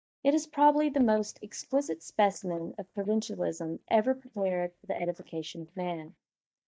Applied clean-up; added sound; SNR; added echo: neural mask model DeepFilterNet 3.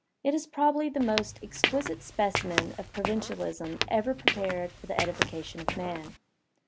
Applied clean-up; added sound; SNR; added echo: none; Squeak / Walk, footsteps; 2 dB; none.